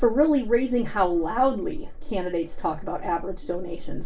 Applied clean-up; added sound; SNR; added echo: none; none; none; reverberation time 0.2 s.